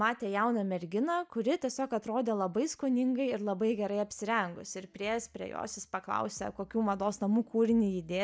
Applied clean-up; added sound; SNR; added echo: none; none; none; none.